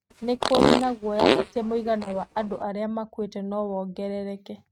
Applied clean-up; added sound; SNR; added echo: neural mask model RNNoise.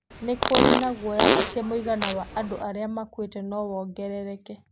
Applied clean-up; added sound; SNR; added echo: none; Fart; -5 dB; none.